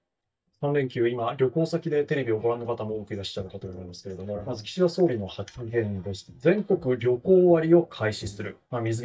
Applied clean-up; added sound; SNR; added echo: neural mask model DeepFilterNet 3.